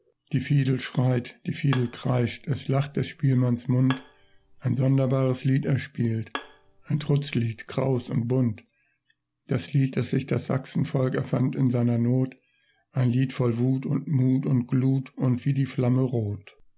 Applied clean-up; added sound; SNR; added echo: none; Bowed string instrument; 19 dB; none.